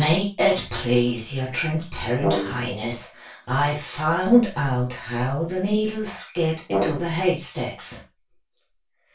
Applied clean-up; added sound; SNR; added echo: none; Brass instrument; 6 dB; reverberation time 0.2 s.